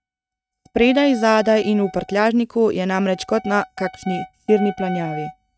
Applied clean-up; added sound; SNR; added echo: neural mask model RNNoise.